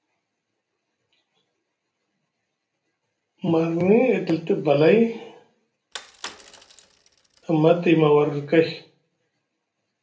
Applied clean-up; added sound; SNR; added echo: none; Bicycle; 20 dB; reverberation time 0.3 s.